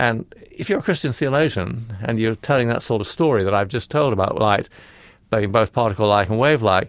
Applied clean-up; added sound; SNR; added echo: none; none; none; none.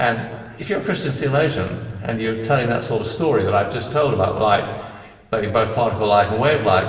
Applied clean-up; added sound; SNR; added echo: none; none; none; reverberation time 1.4 s.